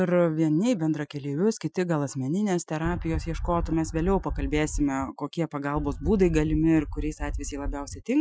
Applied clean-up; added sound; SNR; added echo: classical method Wiener filter.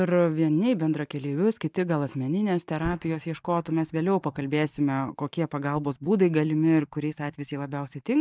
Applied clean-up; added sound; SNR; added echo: neural mask model DeepFilterNet 3.